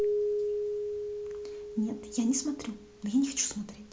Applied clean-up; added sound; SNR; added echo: none; Keyboard (musical); 1 dB; none.